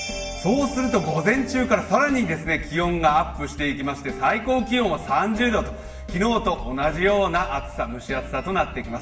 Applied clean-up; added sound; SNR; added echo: none; none; none; reverberation time 0.8 s.